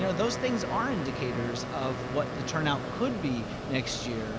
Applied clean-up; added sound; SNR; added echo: none; Wind instrument, woodwind instrument + Mechanisms; 3 dB; none.